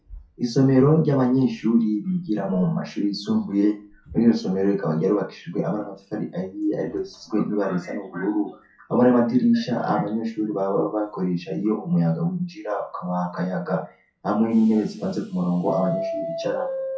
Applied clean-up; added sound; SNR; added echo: classical method WPE with log-MMSE.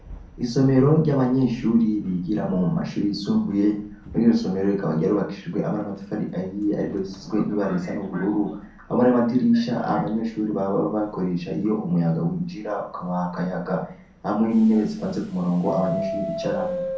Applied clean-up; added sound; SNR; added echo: none; Subway, metro, underground; 15 dB; reverberation time 0.6 s.